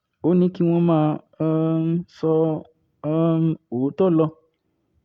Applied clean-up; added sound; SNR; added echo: none; none; none; none.